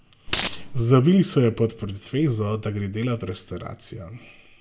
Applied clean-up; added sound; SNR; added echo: none; Coin (dropping); -2 dB; reverberation time 0.5 s.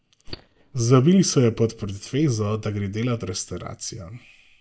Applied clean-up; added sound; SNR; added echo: neural mask model DeepFilterNet 3.